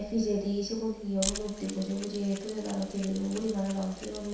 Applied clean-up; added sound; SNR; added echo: none; Mechanisms; 11 dB; reverberation time 0.7 s.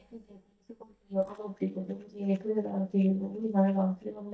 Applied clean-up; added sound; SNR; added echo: neural mask model DeepFilterNet 3.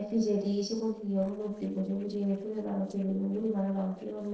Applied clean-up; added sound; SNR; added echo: neural separator model SepFormer DNS4.